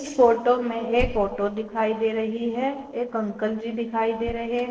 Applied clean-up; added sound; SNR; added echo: neural separator model SepFormer DNS4.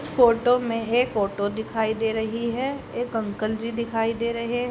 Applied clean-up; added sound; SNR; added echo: none; none; none; none.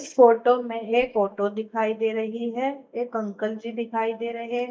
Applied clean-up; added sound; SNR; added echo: neural mask model DeepFilterNet 3.